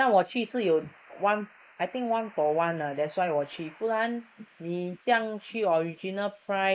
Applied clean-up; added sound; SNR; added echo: neural mask model Resemble Enhance denoiser.